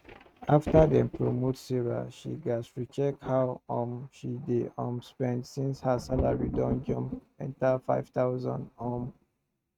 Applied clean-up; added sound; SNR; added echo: neural mask model RNNoise.